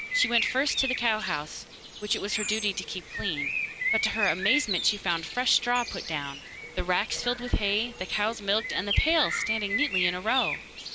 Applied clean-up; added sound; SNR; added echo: none; Bird; 4 dB; none.